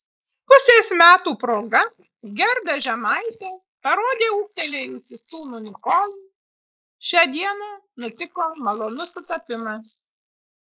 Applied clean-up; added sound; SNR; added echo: neural mask model Resemble Enhance denoiser.